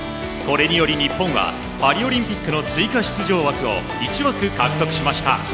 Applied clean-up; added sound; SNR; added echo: none; none; none; none.